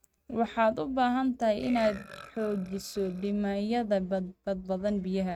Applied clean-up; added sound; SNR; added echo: neural mask model RNNoise.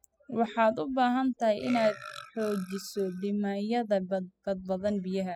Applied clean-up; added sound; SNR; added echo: classical method spectral subtraction.